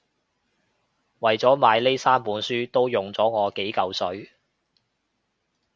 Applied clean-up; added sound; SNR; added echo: none; none; none; none.